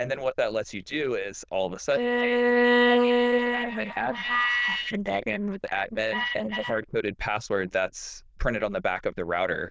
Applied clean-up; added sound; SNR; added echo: neural diffusion model UNIVERSE++.